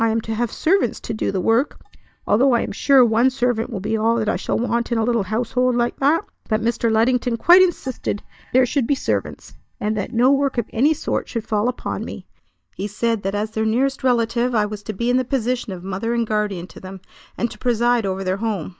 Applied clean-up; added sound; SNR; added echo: neural mask model DeepFilterNet 3.